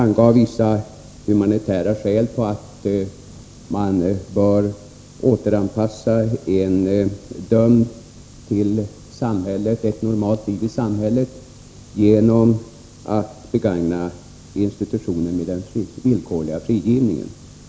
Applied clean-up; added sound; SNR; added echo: none; none; none; none.